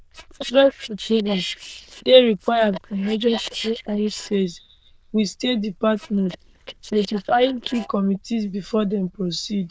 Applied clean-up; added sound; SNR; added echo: neural diffusion model UNIVERSE++.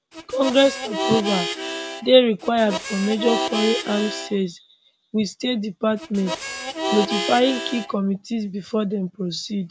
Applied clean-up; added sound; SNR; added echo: none; Harmonica; 5 dB; none.